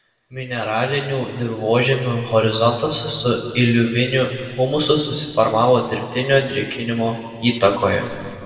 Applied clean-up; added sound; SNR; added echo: none; none; none; reverberation time 2.3 s.